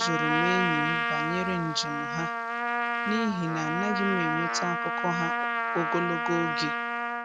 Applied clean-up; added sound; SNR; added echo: none; Trumpet; -2 dB; none.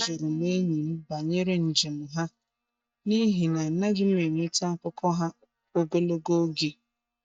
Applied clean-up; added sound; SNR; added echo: neural mask model DeepFilterNet 3.